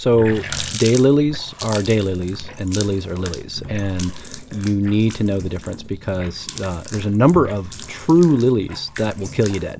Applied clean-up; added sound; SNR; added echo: none; Water tap, faucet; 13 dB; none.